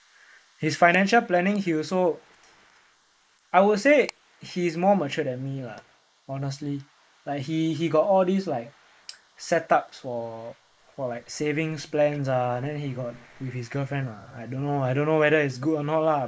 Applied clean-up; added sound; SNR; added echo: neural mask model Resemble Enhance denoiser.